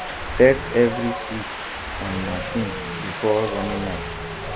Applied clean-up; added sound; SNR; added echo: none; Wind; 5 dB; none.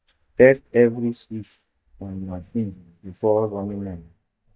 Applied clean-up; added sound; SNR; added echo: neural mask model DeepFilterNet 3.